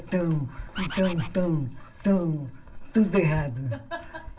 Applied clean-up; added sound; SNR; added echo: none; Bird; 10 dB; reverberation time 0.2 s.